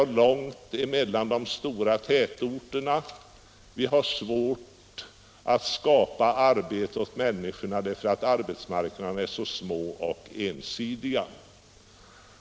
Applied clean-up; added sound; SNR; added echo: none; none; none; none.